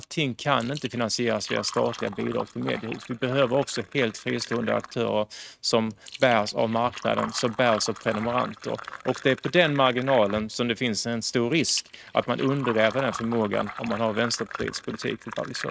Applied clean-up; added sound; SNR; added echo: neural mask model RNNoise.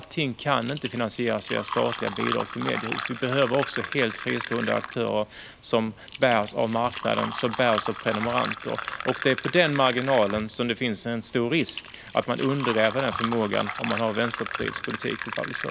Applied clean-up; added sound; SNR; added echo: none; Fill (with liquid); 8 dB; none.